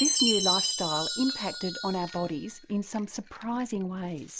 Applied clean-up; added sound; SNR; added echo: none; Chime; 1 dB; none.